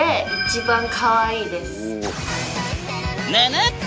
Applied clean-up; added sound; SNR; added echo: none; none; none; none.